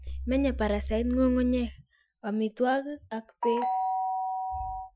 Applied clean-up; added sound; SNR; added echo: classical method Wiener filter.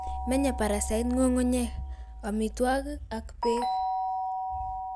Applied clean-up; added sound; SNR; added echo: none; Doorbell; 6 dB; none.